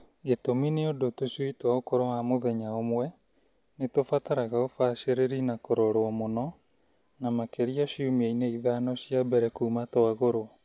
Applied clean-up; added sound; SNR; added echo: none; none; none; none.